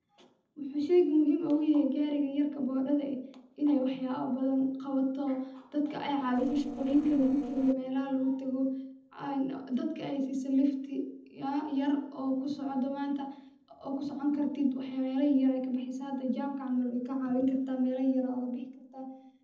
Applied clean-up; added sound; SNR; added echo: neural separator model SepFormer DNS4.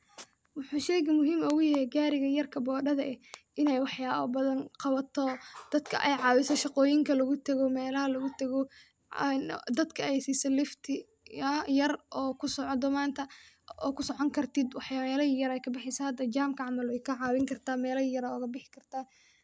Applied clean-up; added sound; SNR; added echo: none; none; none; none.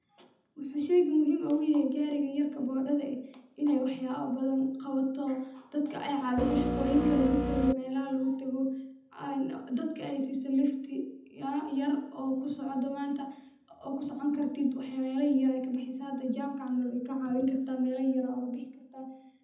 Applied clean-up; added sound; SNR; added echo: none; Printer; 0 dB; reverberation time 0.8 s.